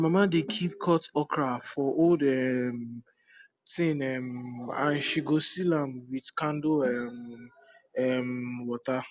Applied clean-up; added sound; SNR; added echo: none; Snare drum; 14 dB; none.